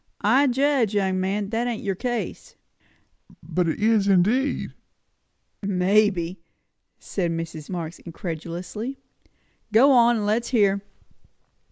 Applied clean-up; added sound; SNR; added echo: none; none; none; none.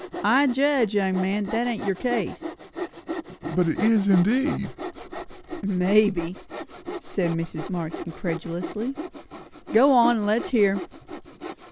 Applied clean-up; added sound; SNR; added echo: none; Sawing; 10 dB; none.